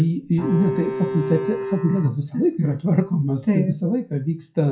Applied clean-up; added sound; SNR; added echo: classical method WPE with log-MMSE.